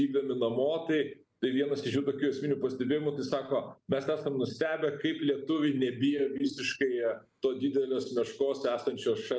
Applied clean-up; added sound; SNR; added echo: none; none; none; none.